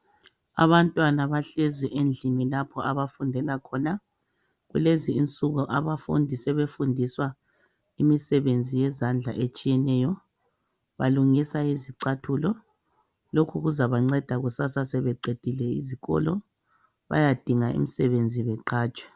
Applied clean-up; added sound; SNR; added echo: none; none; none; none.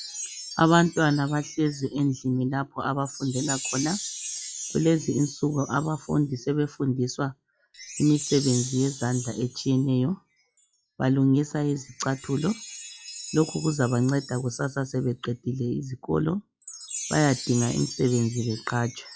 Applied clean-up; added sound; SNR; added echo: classical method log-MMSE.